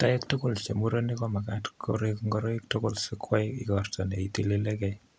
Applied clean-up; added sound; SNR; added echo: none; none; none; none.